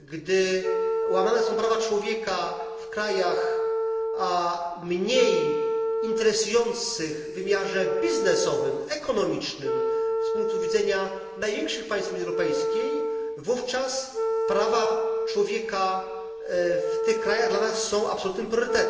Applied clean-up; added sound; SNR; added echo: none; Wind instrument, woodwind instrument; 1 dB; reverberation time 1.4 s.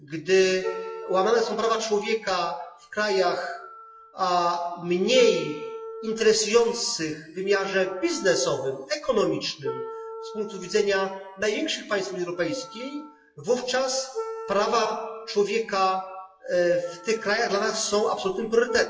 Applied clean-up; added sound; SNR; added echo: classical method WPE with log-MMSE.